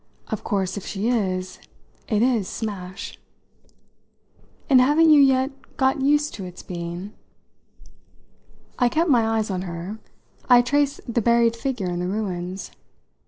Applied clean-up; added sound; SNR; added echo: none; none; none; none.